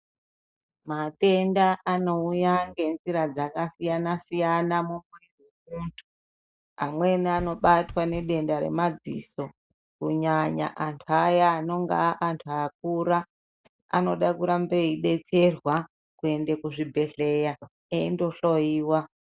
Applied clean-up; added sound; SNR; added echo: neural mask model DeepFilterNet 3.